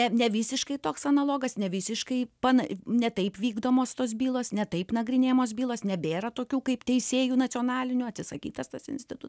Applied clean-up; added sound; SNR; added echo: none; none; none; none.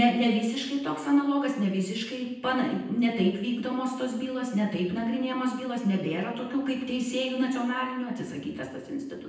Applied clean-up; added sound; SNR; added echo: none; none; none; reverberation time 0.9 s.